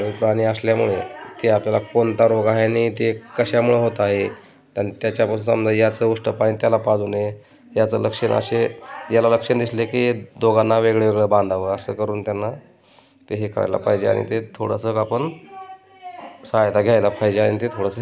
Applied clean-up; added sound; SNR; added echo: none; none; none; none.